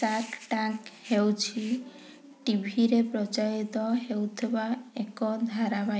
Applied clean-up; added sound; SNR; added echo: none; none; none; none.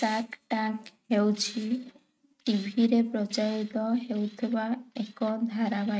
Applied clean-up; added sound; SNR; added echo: neural mask model RNNoise.